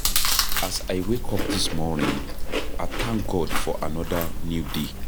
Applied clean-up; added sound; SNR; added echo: none; Chewing, mastication; -4 dB; none.